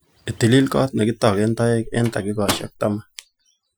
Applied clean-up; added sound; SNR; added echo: classical method Wiener filter.